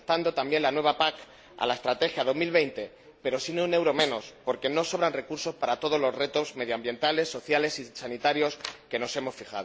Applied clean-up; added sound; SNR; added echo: none; Snare drum; 17 dB; none.